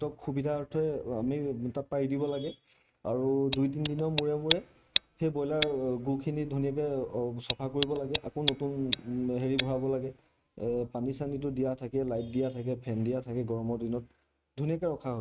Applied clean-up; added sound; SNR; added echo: neural mask model RNNoise.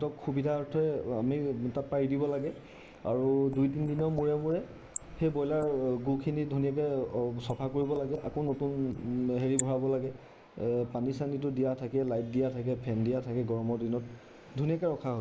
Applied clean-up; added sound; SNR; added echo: neural mask model Resemble Enhance denoiser.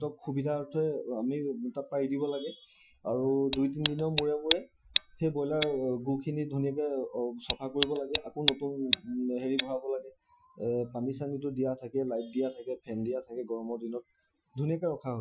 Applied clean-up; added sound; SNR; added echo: classical method Wiener filter.